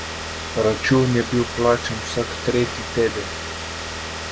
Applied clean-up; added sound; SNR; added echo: none; Car; 7 dB; none.